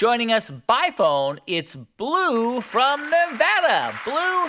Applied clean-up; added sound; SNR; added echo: none; none; none; none.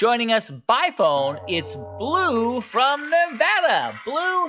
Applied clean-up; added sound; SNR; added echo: classical method log-MMSE.